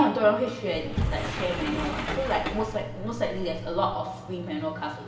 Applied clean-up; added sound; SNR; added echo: none; Sliding door; 4 dB; reverberation time 2.3 s.